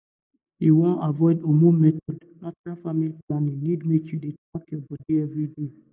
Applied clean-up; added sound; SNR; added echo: neural mask model Resemble Enhance denoiser.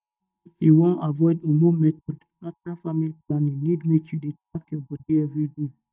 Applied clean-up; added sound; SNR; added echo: neural mask model DeepFilterNet 3.